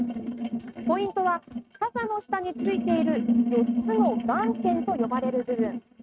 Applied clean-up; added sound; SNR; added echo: neural mask model RNNoise.